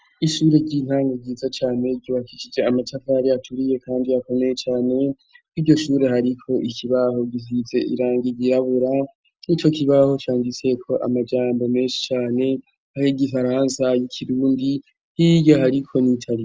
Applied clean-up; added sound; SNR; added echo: none; none; none; none.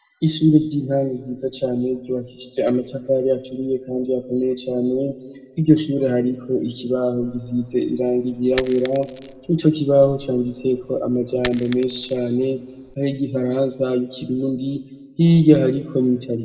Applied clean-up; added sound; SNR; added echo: none; Coin (dropping); 15 dB; reverberation time 1.2 s.